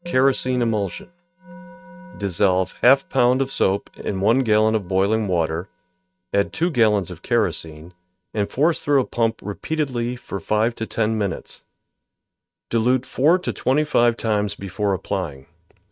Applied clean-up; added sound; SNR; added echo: neural mask model RNNoise.